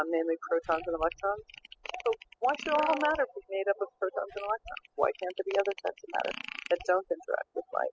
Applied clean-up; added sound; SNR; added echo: classical method spectral subtraction.